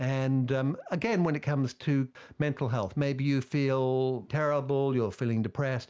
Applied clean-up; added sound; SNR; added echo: none; none; none; none.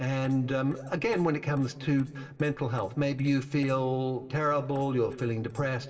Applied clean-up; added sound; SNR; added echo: neural separator model SepFormer DNS4.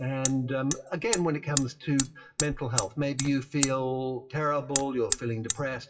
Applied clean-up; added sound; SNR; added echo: classical method WPE with log-MMSE.